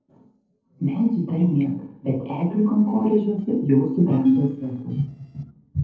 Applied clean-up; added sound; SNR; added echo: neural separator model SepFormer DNS4.